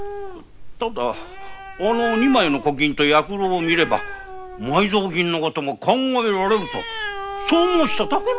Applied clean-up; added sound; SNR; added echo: none; Animal; 10 dB; none.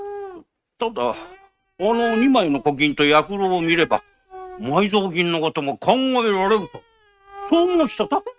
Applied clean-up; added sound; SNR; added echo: neural mask model RNNoise.